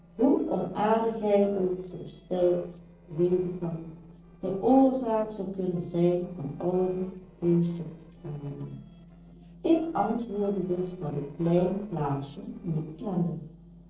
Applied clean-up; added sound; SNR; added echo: neural separator model SepFormer DNS4.